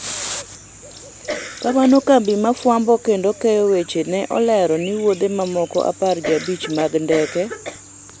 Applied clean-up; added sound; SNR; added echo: none; Cough; 11 dB; none.